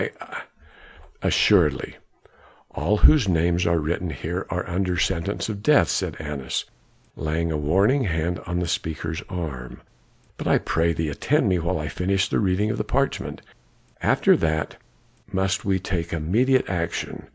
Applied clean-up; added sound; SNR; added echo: none; none; none; none.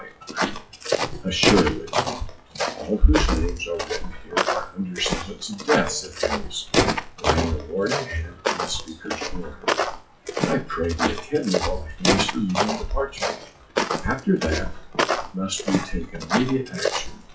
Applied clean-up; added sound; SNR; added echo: classical method WPE with log-MMSE.